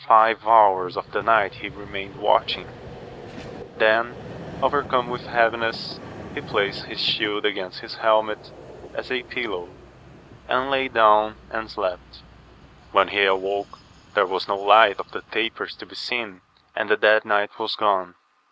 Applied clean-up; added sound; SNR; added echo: none; Vehicle; 18 dB; none.